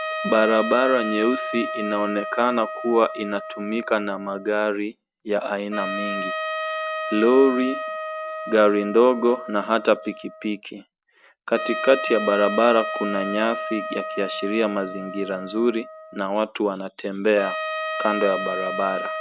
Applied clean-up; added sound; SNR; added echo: none; Trumpet; 7 dB; none.